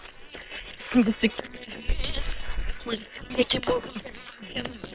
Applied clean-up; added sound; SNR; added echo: neural separator model SepFormer WHAM!.